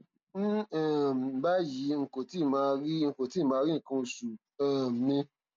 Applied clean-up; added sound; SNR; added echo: none; none; none; none.